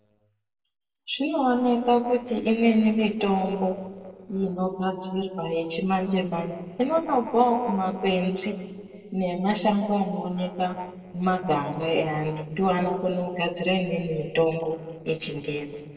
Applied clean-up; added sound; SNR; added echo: neural separator model SepFormer DNS4.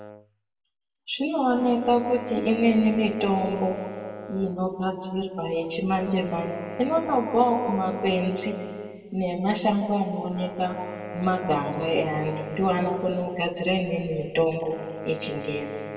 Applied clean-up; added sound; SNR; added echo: none; Wind instrument, woodwind instrument; 13 dB; reverberation time 1.9 s.